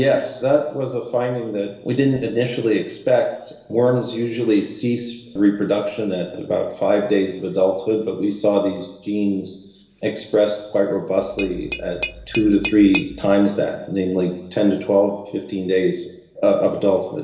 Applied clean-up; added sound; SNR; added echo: none; Tap / Glass; 9 dB; reverberation time 0.8 s.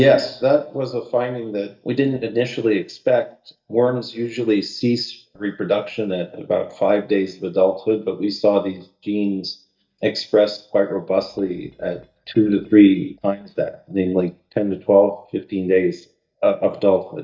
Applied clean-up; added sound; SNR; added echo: neural mask model DeepFilterNet 3.